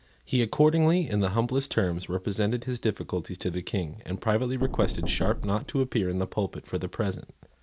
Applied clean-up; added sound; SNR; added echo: none; Knock; 5 dB; none.